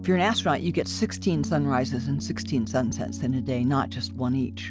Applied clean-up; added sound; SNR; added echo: none; Piano; 9 dB; none.